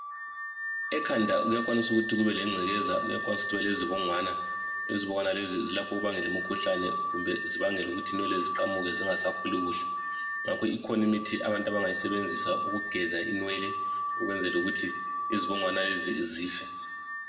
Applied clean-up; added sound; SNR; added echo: none; Alarm / Car; 3 dB; reverberation time 1.2 s.